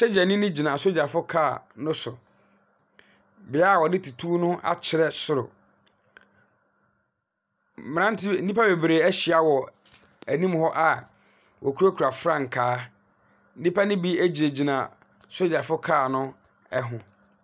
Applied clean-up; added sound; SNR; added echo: none; none; none; none.